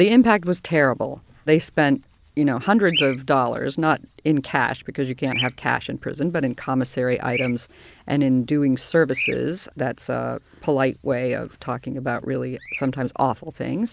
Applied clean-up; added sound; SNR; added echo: none; Bird vocalization, bird call, bird song; 15 dB; none.